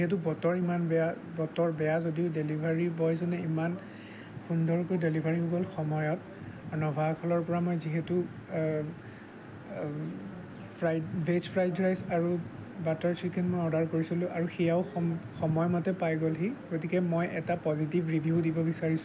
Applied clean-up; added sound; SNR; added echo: none; none; none; none.